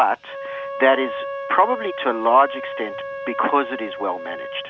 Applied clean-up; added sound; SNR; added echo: none; Wind instrument, woodwind instrument; 9 dB; none.